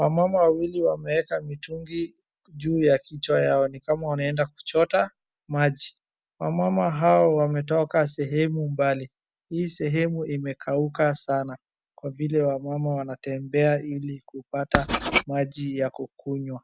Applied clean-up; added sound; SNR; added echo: none; Writing; 2 dB; none.